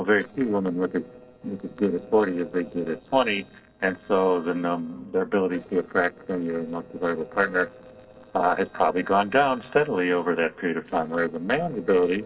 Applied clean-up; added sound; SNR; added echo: neural separator model SepFormer DNS4.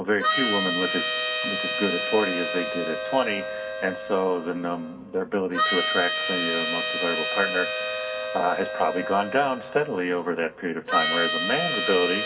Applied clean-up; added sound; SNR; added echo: none; Harmonica; 1 dB; reverberation time 1.1 s.